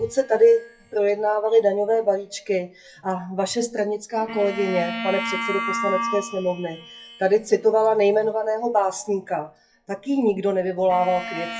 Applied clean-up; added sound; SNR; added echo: classical method WPE with log-MMSE.